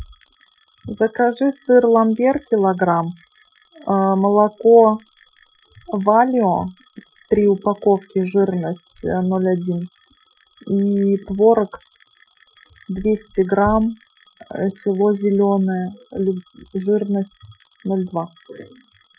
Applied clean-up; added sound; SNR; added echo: classical method Wiener filter.